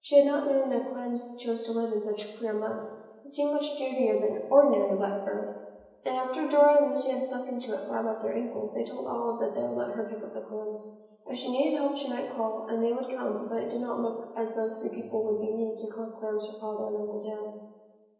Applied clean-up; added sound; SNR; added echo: none; none; none; reverberation time 1.0 s.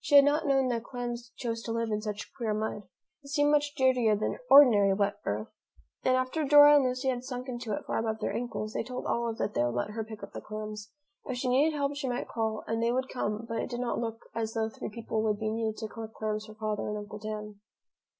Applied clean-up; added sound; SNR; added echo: none; none; none; none.